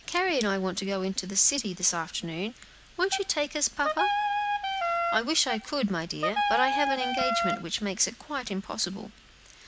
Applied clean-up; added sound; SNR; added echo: none; Wind instrument, woodwind instrument; -1 dB; none.